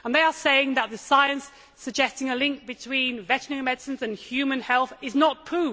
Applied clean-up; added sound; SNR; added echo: none; none; none; none.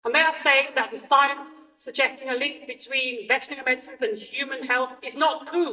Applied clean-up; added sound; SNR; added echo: neural mask model DeepFilterNet 3.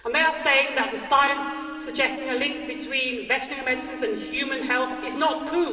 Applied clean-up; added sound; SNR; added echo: none; Bowed string instrument; 13 dB; reverberation time 2.3 s.